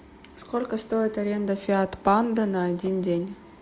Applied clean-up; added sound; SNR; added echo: none; none; none; none.